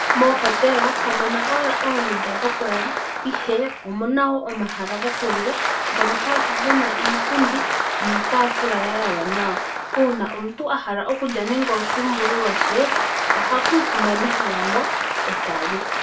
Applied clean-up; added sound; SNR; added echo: none; Applause; -1 dB; reverberation time 0.2 s.